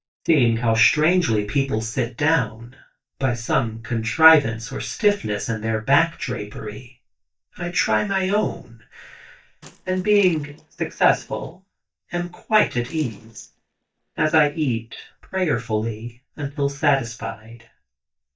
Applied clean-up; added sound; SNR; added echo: neural mask model DeepFilterNet 3.